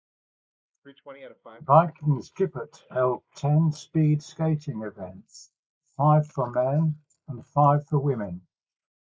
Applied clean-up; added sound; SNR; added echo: neural mask model Resemble Enhance denoiser.